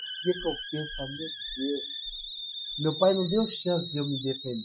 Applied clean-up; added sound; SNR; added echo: classical method Wiener filter.